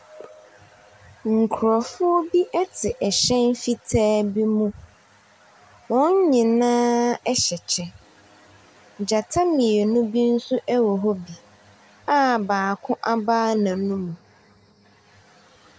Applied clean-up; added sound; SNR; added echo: none; none; none; none.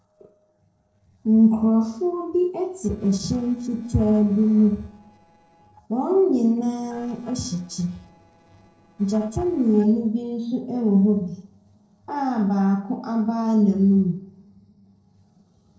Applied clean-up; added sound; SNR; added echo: neural separator model SepFormer DNS4.